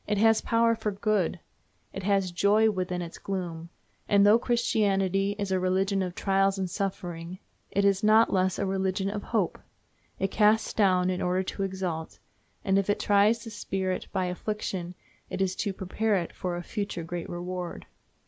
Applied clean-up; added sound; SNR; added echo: none; none; none; none.